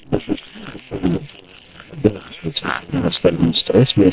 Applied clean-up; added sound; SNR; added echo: neural separator model SepFormer WHAM!.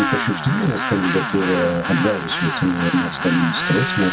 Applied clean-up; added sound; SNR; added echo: none; Tools; 4 dB; none.